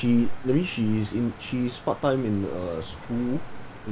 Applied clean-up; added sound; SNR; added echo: none; Cricket; 3 dB; none.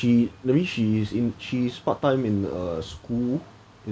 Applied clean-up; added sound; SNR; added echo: none; none; none; none.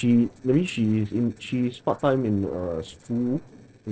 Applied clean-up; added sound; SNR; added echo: neural separator model SepFormer DNS4.